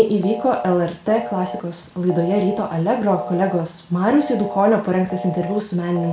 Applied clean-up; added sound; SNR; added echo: none; Telephone; 12 dB; reverberation time 0.4 s.